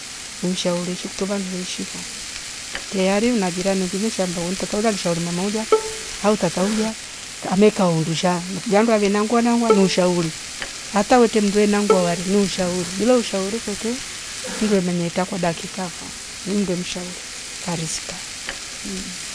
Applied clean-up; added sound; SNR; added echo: none; Bowed string instrument + Frying (food); 7 dB; none.